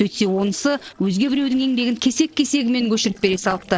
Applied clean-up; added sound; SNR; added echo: neural separator model SepFormer DNS4.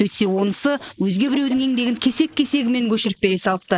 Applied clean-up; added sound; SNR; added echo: neural mask model Resemble Enhance denoiser.